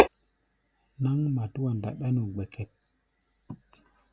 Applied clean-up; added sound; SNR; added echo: none; Writing; 1 dB; none.